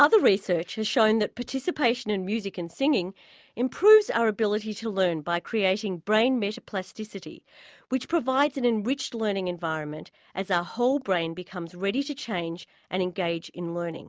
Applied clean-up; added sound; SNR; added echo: none; none; none; none.